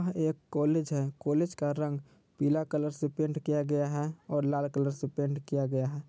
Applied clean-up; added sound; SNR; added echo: none; none; none; none.